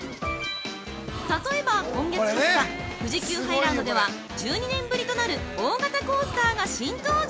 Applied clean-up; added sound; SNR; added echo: none; Gasp; 16 dB; none.